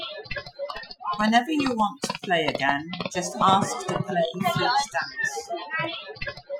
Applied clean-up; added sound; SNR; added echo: classical method Wiener filter.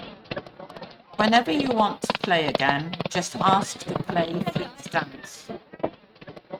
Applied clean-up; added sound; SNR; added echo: neural mask model RNNoise.